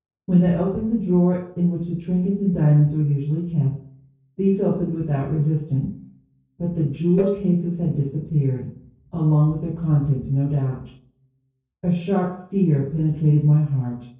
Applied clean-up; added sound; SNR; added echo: neural separator model SepFormer DNS4.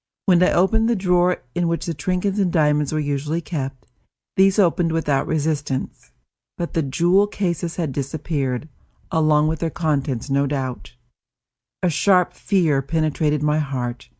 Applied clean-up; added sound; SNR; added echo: none; none; none; none.